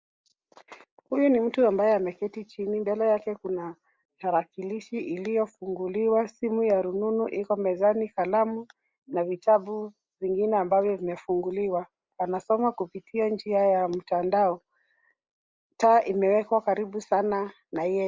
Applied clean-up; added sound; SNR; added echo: neural mask model Resemble Enhance denoiser.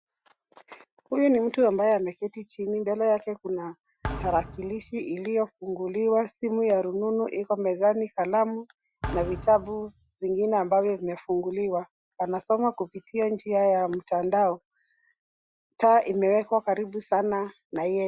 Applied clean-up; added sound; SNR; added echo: classical method Wiener filter.